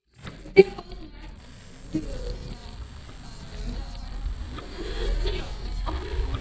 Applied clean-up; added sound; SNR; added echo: neural mask model DeepFilterNet 3.